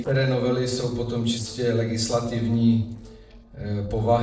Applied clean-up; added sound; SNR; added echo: neural separator model SepFormer DNS4.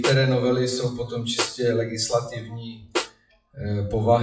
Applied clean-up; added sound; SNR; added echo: classical method WPE with log-MMSE.